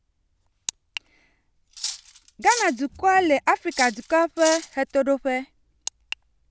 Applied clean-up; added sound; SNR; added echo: none; Cutlery, silverware; 10 dB; none.